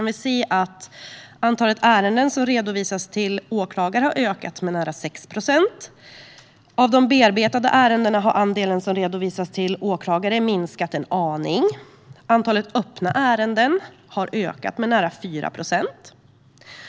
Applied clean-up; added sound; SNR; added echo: none; none; none; none.